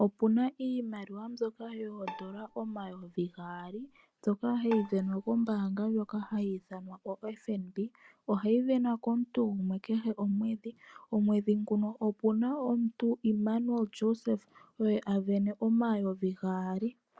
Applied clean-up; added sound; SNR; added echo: none; Bowed string instrument; 19 dB; none.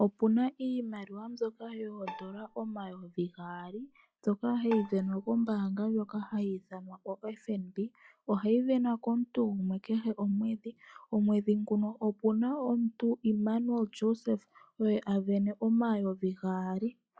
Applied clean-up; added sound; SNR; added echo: classical method log-MMSE.